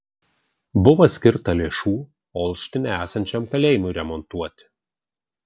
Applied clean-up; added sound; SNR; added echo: neural separator model SepFormer DNS4.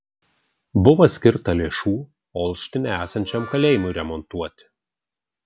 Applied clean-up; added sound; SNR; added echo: none; Harmonica; 20 dB; none.